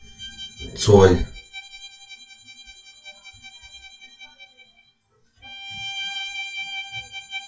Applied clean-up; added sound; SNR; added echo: classical method WPE with log-MMSE.